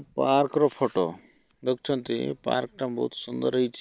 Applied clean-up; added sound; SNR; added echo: none; none; none; none.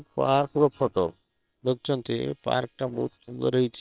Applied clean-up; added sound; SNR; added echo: neural separator model SepFormer WHAM!.